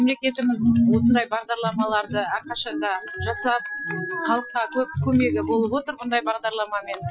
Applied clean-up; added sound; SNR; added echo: classical method Wiener filter.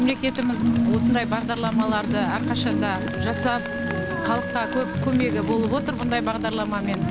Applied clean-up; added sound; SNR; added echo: none; Wind instrument, woodwind instrument + Rain; 12 dB; none.